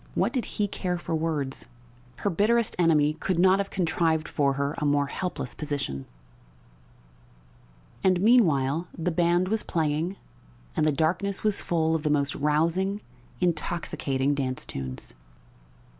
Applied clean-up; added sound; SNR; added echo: none; none; none; none.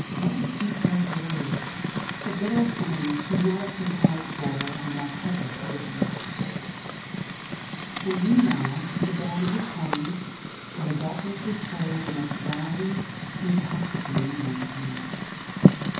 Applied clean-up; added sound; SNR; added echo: none; Fire; 0 dB; reverberation time 0.9 s.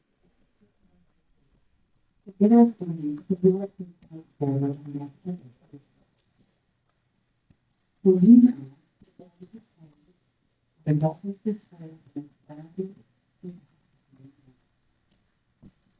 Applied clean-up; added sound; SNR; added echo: neural mask model DeepFilterNet 3.